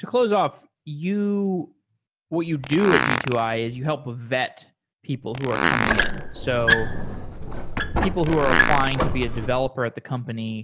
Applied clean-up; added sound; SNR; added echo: none; Fart + Squeak; -2 dB; none.